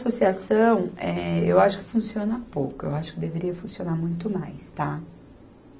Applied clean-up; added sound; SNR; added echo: none; none; none; none.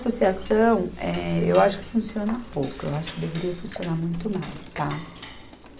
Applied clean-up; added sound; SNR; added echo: none; Cutlery, silverware / Dishes, pots, and pans; 14 dB; none.